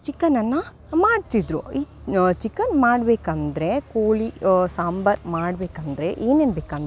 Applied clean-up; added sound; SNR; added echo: none; none; none; none.